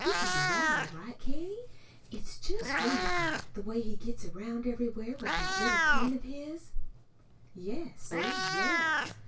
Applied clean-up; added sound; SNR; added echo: none; Meow; 2 dB; reverberation time 0.1 s.